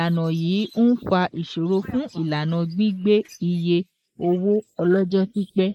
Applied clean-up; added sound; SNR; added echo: neural mask model Resemble Enhance denoiser.